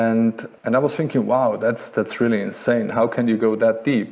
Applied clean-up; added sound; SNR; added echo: none; none; none; none.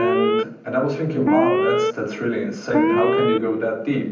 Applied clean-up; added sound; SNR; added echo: none; Alarm; -1 dB; reverberation time 0.6 s.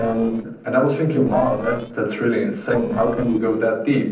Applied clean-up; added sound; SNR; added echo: neural separator model SepFormer DNS4.